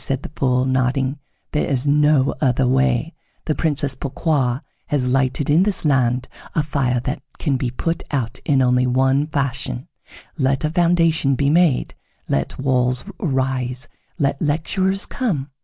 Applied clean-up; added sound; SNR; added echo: none; none; none; none.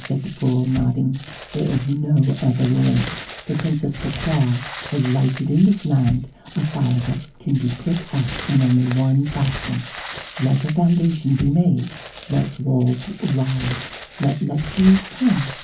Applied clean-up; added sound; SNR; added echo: none; Crumpling, crinkling; 14 dB; reverberation time 0.3 s.